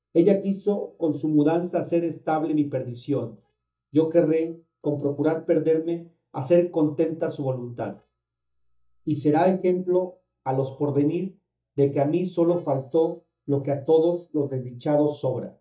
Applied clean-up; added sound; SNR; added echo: neural mask model DeepFilterNet 3.